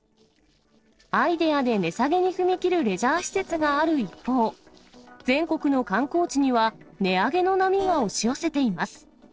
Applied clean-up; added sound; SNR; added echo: neural separator model SepFormer DNS4.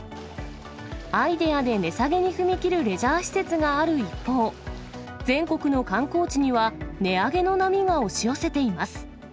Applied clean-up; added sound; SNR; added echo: none; none; none; none.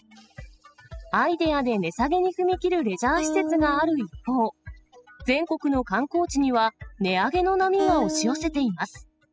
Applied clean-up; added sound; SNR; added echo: classical method spectral subtraction.